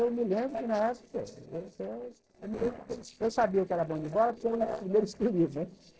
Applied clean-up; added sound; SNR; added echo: neural separator model SepFormer DNS4.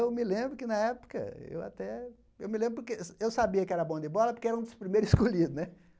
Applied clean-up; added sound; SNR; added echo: none; none; none; none.